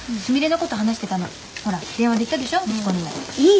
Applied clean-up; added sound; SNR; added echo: none; none; none; none.